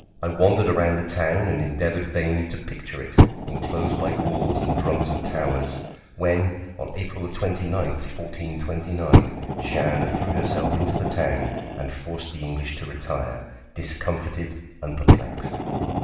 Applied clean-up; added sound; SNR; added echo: none; Fire; -1 dB; reverberation time 0.9 s.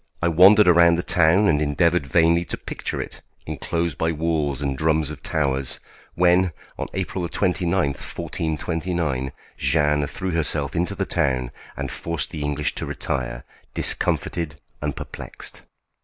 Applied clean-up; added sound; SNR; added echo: none; none; none; none.